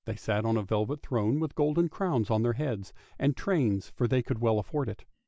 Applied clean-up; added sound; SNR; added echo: none; none; none; none.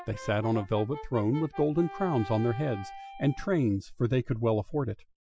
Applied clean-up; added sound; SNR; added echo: classical method Wiener filter.